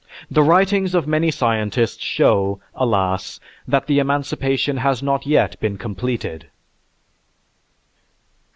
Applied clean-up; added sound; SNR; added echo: none; none; none; none.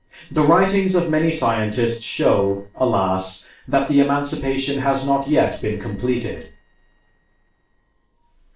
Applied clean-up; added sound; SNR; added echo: neural separator model SepFormer DNS4.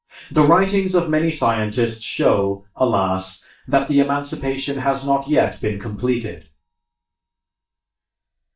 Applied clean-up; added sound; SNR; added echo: neural mask model DeepFilterNet 3.